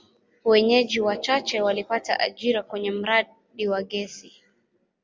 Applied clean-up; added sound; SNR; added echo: none; none; none; none.